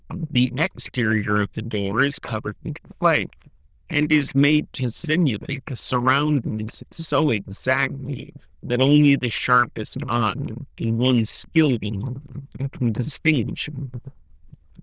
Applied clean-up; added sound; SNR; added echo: neural diffusion model UNIVERSE++.